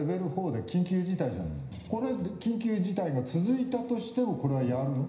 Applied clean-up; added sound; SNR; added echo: none; none; none; reverberation time 0.9 s.